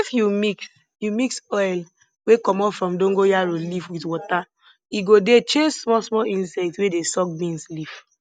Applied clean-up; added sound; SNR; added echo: none; none; none; none.